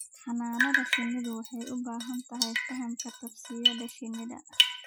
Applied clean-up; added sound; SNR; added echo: classical method Wiener filter.